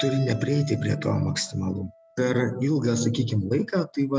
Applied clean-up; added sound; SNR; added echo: none; Keyboard (musical); 18 dB; none.